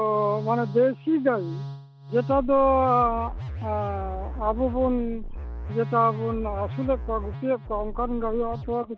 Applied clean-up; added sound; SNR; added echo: none; Musical instrument; 8 dB; none.